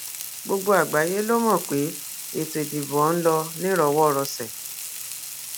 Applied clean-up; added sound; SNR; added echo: none; Frying (food); 10 dB; none.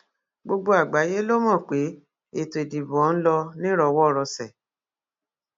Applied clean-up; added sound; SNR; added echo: none; none; none; none.